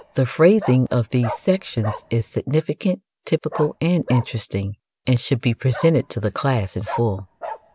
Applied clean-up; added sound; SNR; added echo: none; Bark; 15 dB; none.